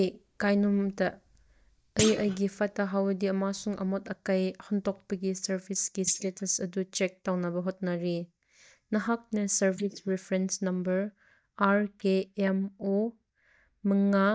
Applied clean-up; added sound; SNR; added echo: neural mask model DeepFilterNet 3.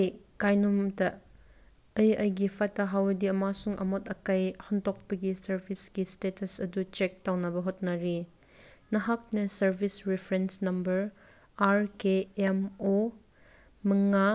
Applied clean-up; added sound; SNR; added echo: none; none; none; none.